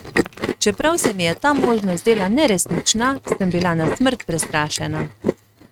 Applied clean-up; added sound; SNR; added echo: neural mask model RNNoise.